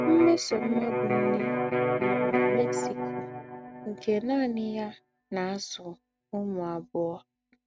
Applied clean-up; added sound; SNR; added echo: neural mask model RNNoise.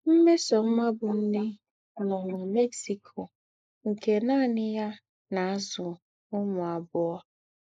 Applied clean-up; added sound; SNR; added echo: neural mask model Resemble Enhance denoiser.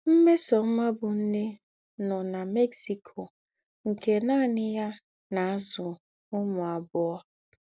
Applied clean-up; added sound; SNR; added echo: none; none; none; none.